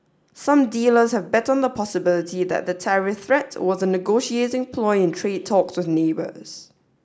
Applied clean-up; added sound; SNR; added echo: none; none; none; none.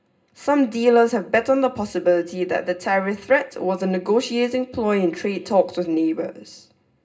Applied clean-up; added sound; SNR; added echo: none; none; none; reverberation time 0.2 s.